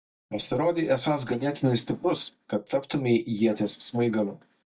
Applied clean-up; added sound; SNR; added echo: neural mask model DeepFilterNet 3.